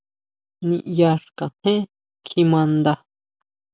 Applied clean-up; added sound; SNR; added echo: none; none; none; none.